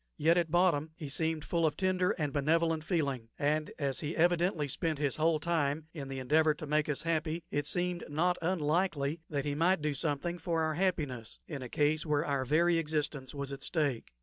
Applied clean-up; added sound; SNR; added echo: none; none; none; none.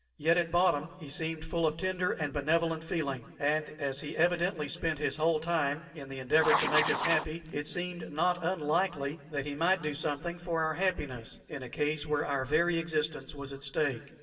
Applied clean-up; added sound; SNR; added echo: none; Writing; 2 dB; reverberation time 1.1 s.